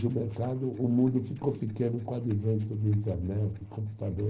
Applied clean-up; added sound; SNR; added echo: neural separator model SepFormer DNS4.